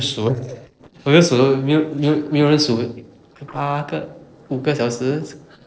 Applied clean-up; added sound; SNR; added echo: neural separator model SepFormer DNS4.